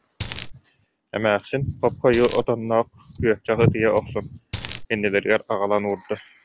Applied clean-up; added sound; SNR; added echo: none; Coin (dropping); 3 dB; none.